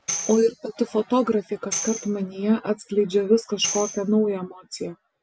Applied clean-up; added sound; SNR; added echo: none; Tambourine; 11 dB; none.